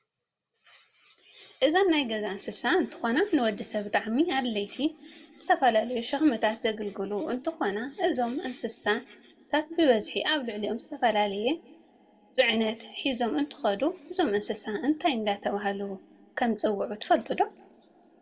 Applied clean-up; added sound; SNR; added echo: none; none; none; reverberation time 1.4 s.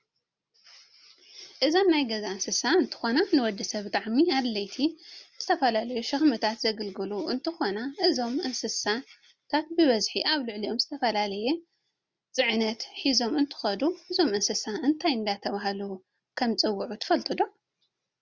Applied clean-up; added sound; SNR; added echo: none; none; none; none.